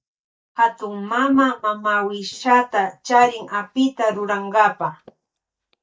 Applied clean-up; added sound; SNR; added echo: neural mask model DeepFilterNet 3.